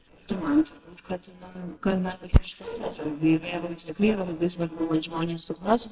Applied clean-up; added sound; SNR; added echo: neural separator model SepFormer WHAMR!.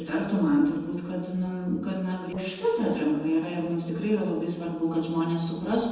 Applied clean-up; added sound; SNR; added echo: neural separator model SepFormer DNS4.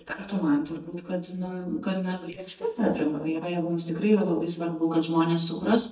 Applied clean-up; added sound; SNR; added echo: neural mask model DeepFilterNet 3.